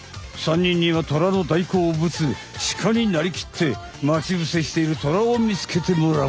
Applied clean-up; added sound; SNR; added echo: none; none; none; none.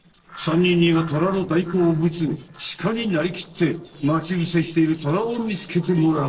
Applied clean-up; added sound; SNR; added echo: neural separator model SepFormer DNS4.